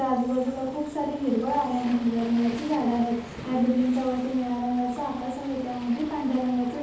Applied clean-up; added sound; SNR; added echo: none; Waves, surf; 16 dB; reverberation time 0.8 s.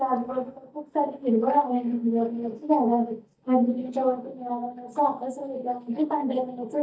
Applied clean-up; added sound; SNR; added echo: neural mask model DeepFilterNet 3.